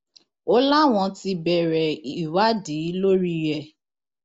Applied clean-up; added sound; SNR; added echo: none; none; none; none.